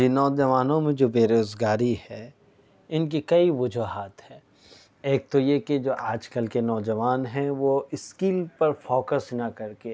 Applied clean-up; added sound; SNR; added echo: none; none; none; none.